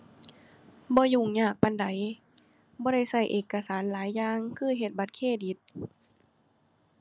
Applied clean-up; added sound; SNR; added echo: none; none; none; none.